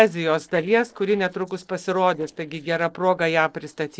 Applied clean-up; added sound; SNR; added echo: neural separator model SepFormer DNS4.